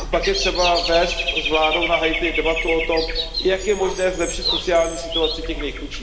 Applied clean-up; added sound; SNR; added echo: none; Bird / Dog; 3 dB; reverberation time 2.1 s.